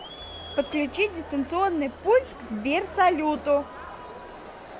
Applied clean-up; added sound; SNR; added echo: none; Crowd; 14 dB; none.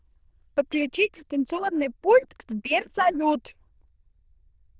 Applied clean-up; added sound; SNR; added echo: neural diffusion model UNIVERSE++.